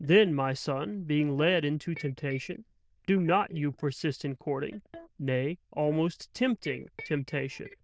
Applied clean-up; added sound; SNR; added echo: neural diffusion model UNIVERSE++.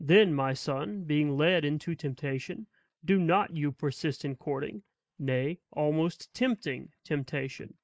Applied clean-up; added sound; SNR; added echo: neural mask model Resemble Enhance denoiser.